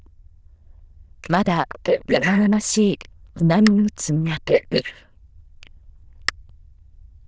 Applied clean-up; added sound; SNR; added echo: neural diffusion model UNIVERSE++.